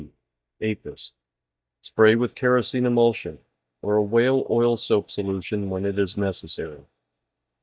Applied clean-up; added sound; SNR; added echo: neural mask model DeepFilterNet 3.